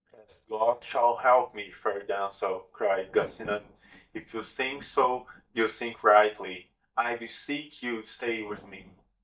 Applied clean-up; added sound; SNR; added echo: neural mask model DeepFilterNet 3.